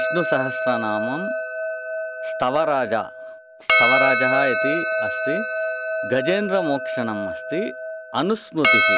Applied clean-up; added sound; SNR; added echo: none; Percussion; -2 dB; none.